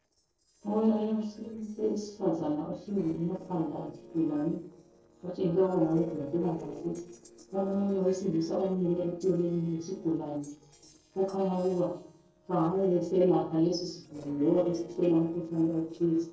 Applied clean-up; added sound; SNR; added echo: neural separator model SepFormer DNS4.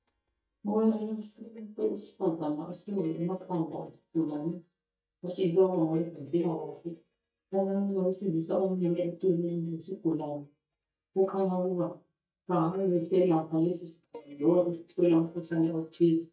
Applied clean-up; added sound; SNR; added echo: neural mask model DeepFilterNet 3.